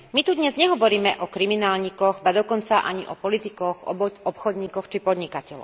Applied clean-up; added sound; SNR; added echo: none; none; none; none.